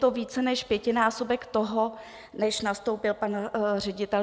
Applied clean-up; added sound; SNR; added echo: none; none; none; none.